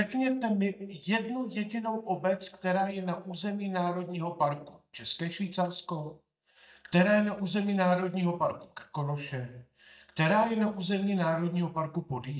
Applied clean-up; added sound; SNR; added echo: neural mask model DeepFilterNet 3.